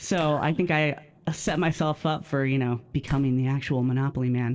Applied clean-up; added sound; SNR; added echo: neural separator model SepFormer DNS4.